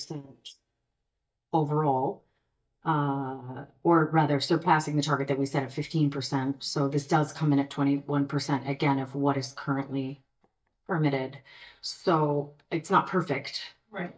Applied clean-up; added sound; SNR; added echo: neural mask model DeepFilterNet 3.